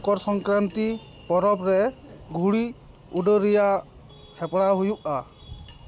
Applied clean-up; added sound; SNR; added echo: none; none; none; none.